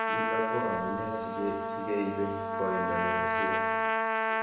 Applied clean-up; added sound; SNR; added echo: none; Trumpet; -4 dB; reverberation time 0.9 s.